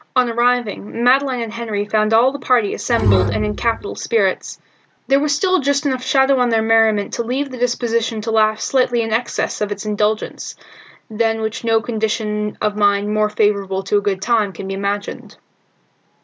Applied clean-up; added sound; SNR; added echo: none; Bowed string instrument; 0 dB; none.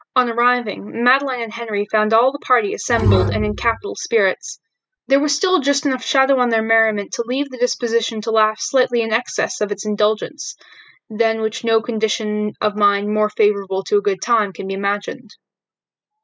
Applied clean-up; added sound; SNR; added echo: classical method spectral subtraction.